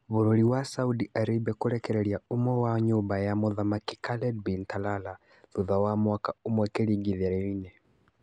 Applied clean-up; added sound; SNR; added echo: none; none; none; none.